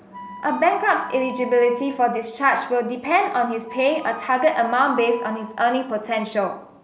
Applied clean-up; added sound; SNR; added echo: none; Wind instrument, woodwind instrument; 15 dB; none.